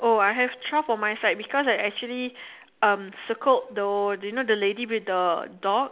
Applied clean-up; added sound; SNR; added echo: none; none; none; none.